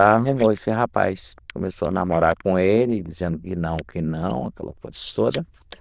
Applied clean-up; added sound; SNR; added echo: neural diffusion model UNIVERSE++.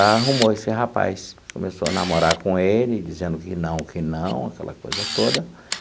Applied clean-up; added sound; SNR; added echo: none; Camera; 9 dB; none.